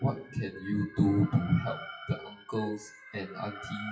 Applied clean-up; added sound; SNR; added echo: classical method WPE with log-MMSE.